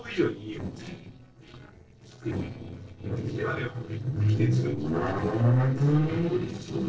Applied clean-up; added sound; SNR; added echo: neural separator model SepFormer DNS4.